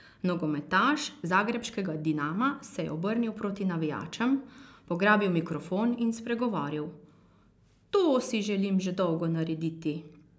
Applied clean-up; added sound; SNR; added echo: none; none; none; none.